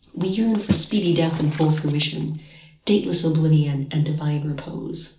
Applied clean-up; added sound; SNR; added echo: neural separator model SepFormer DNS4.